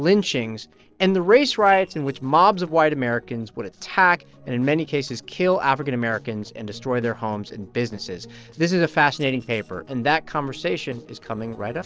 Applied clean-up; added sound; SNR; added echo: neural separator model SepFormer DNS4.